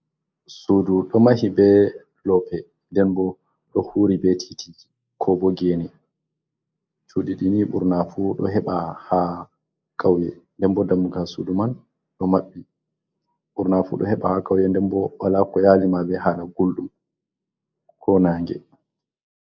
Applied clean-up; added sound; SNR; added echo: neural mask model Resemble Enhance denoiser.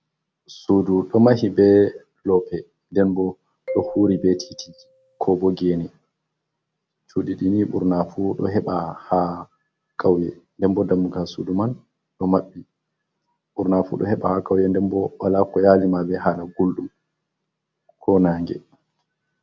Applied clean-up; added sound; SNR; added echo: none; Marimba, xylophone; 14 dB; none.